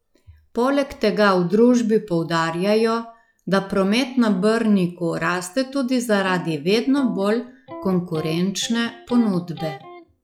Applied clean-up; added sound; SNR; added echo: classical method log-MMSE.